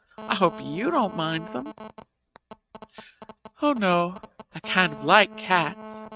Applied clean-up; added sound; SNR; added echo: neural mask model RNNoise.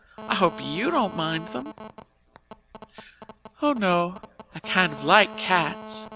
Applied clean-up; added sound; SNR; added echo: none; Telephone; 15 dB; none.